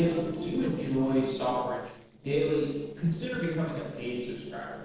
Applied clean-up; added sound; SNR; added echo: neural separator model SepFormer DNS4.